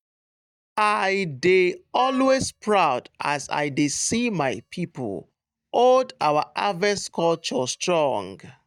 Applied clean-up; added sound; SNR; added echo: neural mask model DeepFilterNet 3.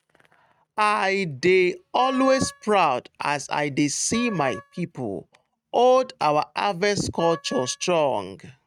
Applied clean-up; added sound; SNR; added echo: neural mask model RNNoise.